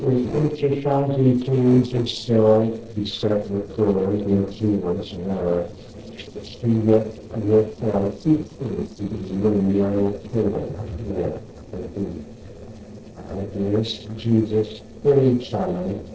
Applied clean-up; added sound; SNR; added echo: neural separator model SepFormer DNS4.